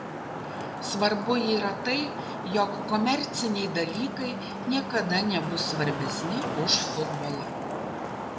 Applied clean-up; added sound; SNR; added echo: none; Traffic noise, roadway noise; 4 dB; none.